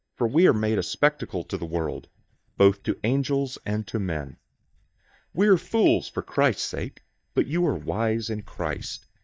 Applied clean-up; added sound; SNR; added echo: neural mask model DeepFilterNet 3.